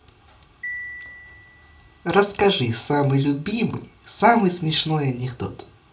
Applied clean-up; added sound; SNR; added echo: none; Marimba, xylophone; 18 dB; reverberation time 0.2 s.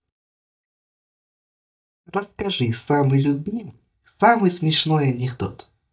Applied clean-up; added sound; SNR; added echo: neural mask model DeepFilterNet 3.